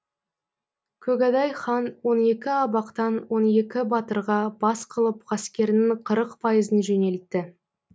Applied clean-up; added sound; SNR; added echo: none; none; none; none.